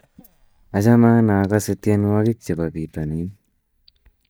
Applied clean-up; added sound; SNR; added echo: neural mask model DeepFilterNet 3.